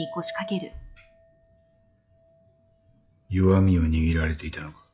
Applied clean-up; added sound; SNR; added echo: classical method log-MMSE.